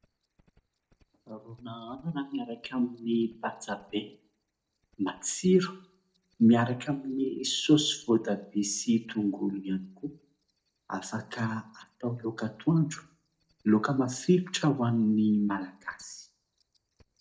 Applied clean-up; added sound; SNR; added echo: neural separator model SepFormer DNS4.